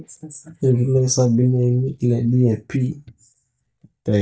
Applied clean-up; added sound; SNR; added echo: neural mask model DeepFilterNet 3.